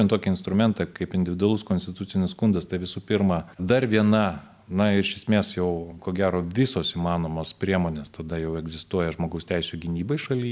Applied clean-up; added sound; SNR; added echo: none; none; none; none.